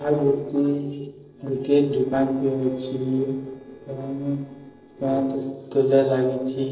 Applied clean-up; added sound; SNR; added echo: neural separator model SepFormer DNS4.